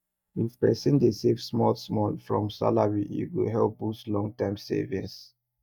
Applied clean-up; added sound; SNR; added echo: neural mask model DeepFilterNet 3.